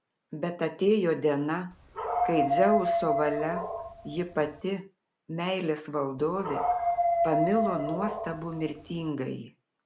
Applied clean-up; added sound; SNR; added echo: none; Dog; 0 dB; none.